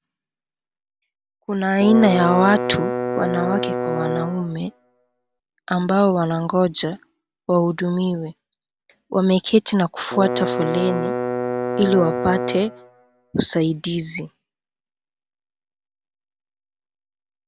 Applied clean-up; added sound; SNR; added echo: none; Bowed string instrument; 3 dB; none.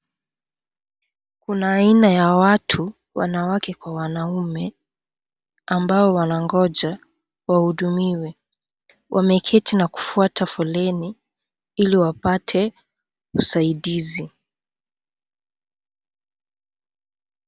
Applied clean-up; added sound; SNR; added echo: none; none; none; none.